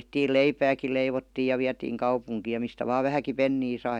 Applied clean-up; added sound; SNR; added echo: none; none; none; none.